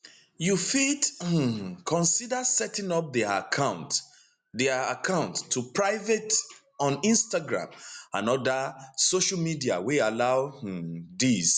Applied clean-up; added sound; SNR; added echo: none; none; none; none.